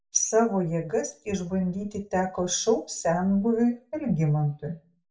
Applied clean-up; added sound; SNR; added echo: none; none; none; reverberation time 0.3 s.